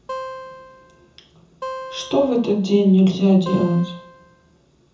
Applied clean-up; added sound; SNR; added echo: none; Acoustic guitar; 14 dB; reverberation time 0.6 s.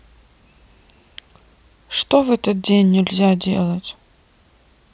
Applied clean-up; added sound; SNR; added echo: none; none; none; none.